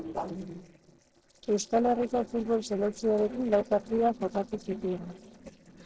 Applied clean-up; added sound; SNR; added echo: neural separator model SepFormer DNS4.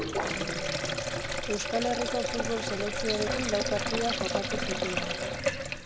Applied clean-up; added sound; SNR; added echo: none; Sink (filling or washing); -3 dB; none.